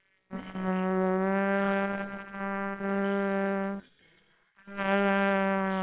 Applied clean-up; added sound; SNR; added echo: neural separator model SepFormer WHAMR!.